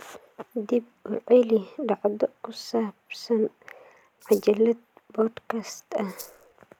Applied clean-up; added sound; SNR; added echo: none; Rattle (instrument); 19 dB; none.